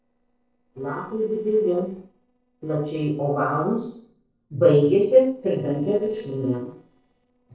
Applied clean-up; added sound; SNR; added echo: neural separator model SepFormer DNS4.